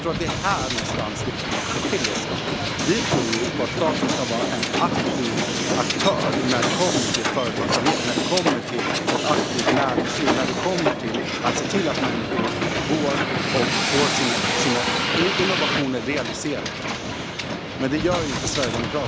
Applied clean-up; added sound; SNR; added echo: none; Hiss; -3 dB; none.